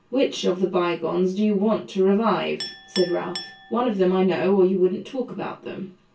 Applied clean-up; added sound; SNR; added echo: none; Chink, clink; 19 dB; reverberation time 0.2 s.